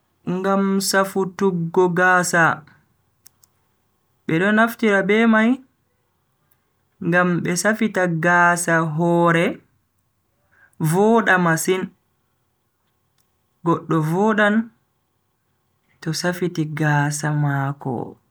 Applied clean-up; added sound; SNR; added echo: none; none; none; none.